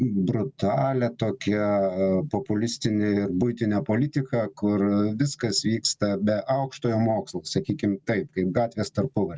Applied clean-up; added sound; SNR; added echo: none; none; none; none.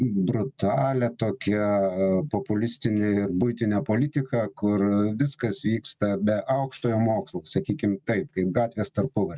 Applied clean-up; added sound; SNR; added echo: neural mask model RNNoise.